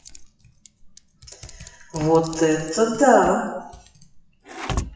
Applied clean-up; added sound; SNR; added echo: classical method WPE with log-MMSE.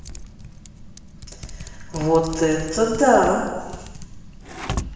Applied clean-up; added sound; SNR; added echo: none; Typing; 10 dB; reverberation time 1.2 s.